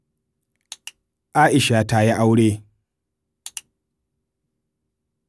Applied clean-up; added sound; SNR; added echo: none; none; none; none.